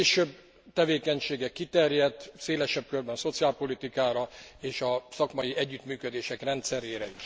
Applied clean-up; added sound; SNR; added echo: none; none; none; none.